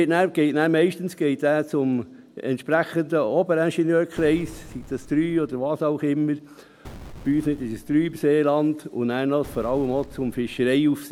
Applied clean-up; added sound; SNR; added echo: none; Boom; 19 dB; none.